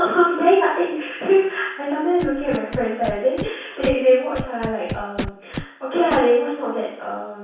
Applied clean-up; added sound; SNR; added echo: none; Scratching (performance technique); 13 dB; reverberation time 0.7 s.